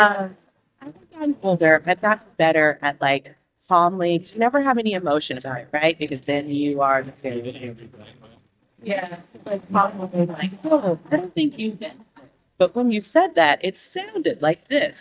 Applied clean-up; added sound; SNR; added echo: neural mask model DeepFilterNet 3.